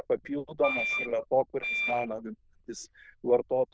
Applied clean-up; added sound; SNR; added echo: neural diffusion model UNIVERSE++.